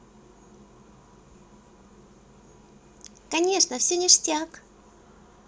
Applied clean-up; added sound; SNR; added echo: none; none; none; none.